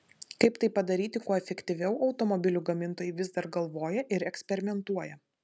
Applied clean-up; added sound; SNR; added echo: none; none; none; none.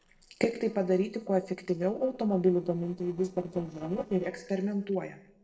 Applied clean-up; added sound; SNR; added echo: neural separator model SepFormer DNS4.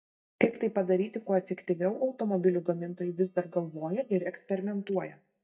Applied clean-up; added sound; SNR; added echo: neural mask model DeepFilterNet 3.